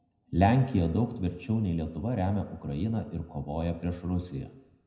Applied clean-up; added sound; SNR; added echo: none; none; none; reverberation time 0.8 s.